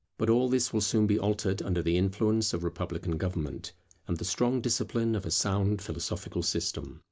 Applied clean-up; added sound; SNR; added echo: none; none; none; none.